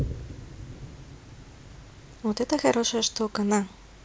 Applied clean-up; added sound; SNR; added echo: none; Boom; 11 dB; none.